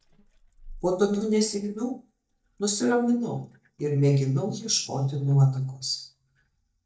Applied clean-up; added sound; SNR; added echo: neural mask model DeepFilterNet 3.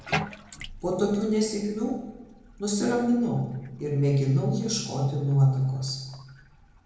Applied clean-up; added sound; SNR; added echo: none; Bathtub (filling or washing); 14 dB; reverberation time 0.9 s.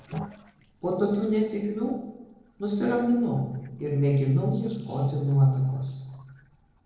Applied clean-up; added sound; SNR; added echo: neural separator model SepFormer DNS4.